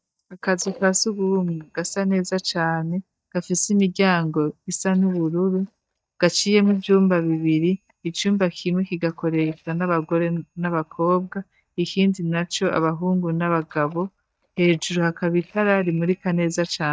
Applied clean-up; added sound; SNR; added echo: neural mask model DeepFilterNet 3.